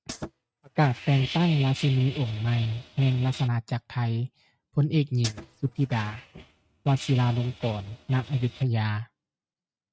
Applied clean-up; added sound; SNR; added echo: neural mask model RNNoise.